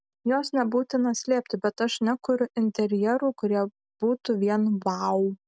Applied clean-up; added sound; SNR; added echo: none; none; none; none.